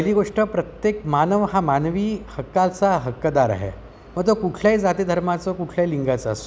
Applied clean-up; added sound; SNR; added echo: none; none; none; none.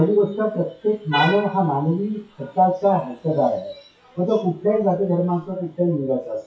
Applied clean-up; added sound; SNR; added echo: classical method WPE with log-MMSE.